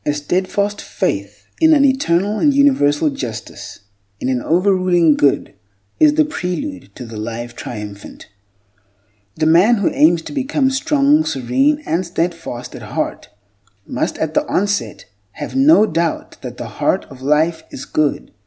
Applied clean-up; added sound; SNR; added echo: none; none; none; none.